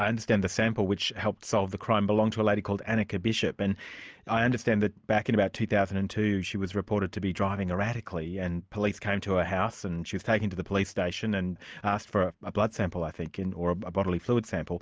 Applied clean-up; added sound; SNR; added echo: none; none; none; none.